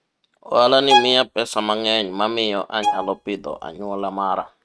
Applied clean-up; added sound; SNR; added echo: neural mask model RNNoise.